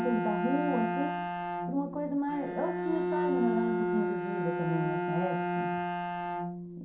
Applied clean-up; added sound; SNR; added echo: none; Bowed string instrument; -1 dB; reverberation time 0.5 s.